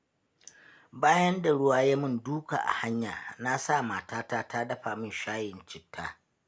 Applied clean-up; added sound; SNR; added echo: none; none; none; none.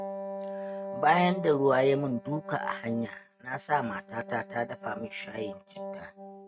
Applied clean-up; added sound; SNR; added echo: neural mask model RNNoise.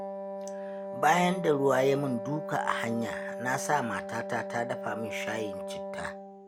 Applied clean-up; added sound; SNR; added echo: none; Wind instrument, woodwind instrument; 7 dB; none.